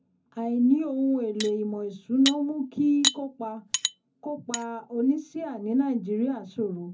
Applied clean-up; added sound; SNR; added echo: none; Cutlery, silverware; 6 dB; reverberation time 0.3 s.